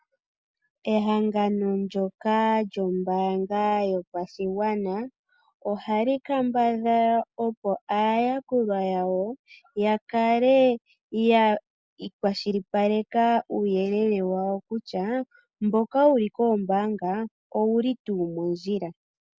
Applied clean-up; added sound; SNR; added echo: none; none; none; none.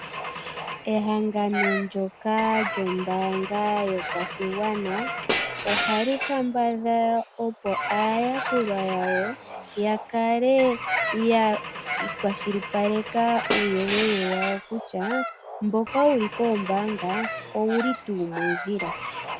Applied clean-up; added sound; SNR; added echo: none; Glass / Engine / Car + Bird vocalization, bird call, bird song; 5 dB; none.